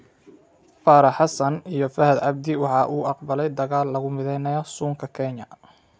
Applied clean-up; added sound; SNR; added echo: none; none; none; none.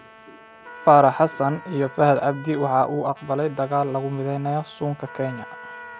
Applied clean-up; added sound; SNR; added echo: none; Trumpet + Trumpet; 19 dB; none.